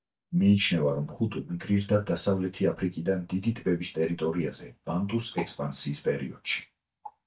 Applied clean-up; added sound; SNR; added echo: neural mask model DeepFilterNet 3.